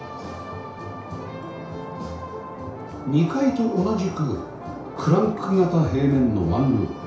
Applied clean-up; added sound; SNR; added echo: none; Stream; 16 dB; reverberation time 0.6 s.